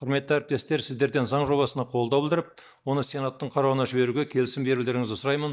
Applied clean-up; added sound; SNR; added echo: neural mask model DeepFilterNet 3.